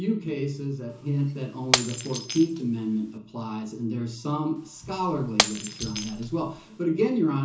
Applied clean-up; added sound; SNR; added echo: none; Shatter; 5 dB; reverberation time 0.7 s.